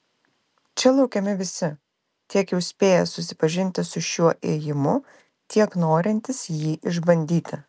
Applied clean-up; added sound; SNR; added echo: none; none; none; none.